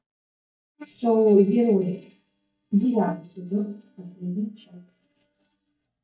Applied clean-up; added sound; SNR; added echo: neural mask model DeepFilterNet 3.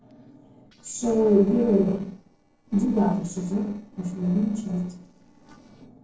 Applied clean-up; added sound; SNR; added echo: neural separator model SepFormer DNS4.